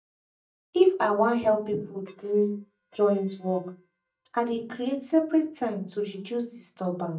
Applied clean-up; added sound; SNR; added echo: neural mask model DeepFilterNet 3.